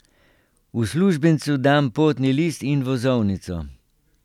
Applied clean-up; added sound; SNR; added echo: none; none; none; none.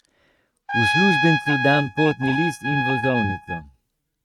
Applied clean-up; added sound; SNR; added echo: neural mask model RNNoise.